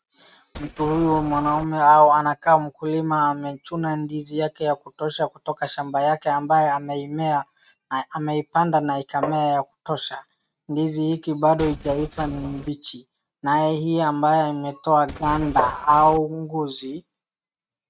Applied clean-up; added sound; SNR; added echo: neural mask model RNNoise.